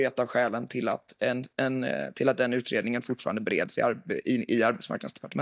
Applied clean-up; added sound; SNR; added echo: neural mask model DeepFilterNet 3.